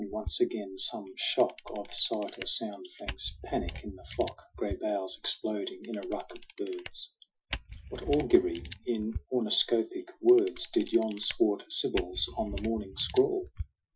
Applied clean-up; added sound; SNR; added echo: classical method Wiener filter.